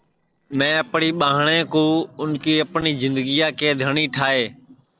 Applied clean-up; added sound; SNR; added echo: neural separator model SepFormer DNS4.